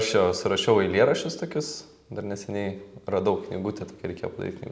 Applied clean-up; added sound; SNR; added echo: none; none; none; none.